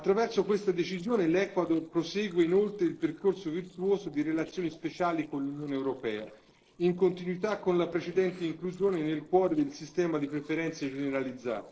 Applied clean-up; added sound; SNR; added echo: neural separator model SepFormer DNS4.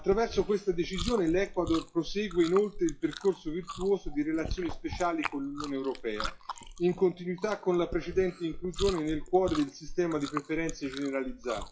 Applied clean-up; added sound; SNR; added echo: classical method WPE with log-MMSE.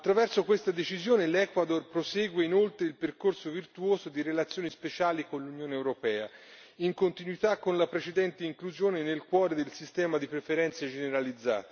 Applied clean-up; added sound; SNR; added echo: none; none; none; none.